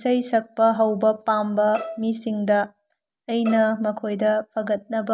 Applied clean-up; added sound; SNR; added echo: none; Bowed string instrument; 15 dB; none.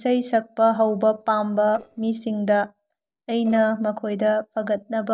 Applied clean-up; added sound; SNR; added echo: neural separator model SepFormer DNS4.